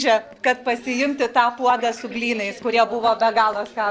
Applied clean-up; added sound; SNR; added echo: neural separator model SepFormer DNS4.